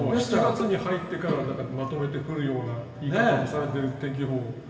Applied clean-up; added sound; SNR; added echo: none; Bowed string instrument; 15 dB; reverberation time 2.0 s.